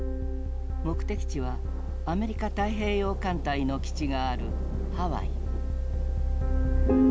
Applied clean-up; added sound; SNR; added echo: none; Rain / Thunderstorm; 18 dB; none.